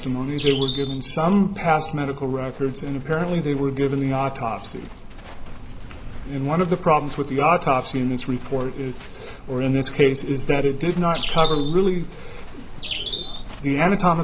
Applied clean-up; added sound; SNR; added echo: none; Bird + Livestock, farm animals, working animals; 8 dB; none.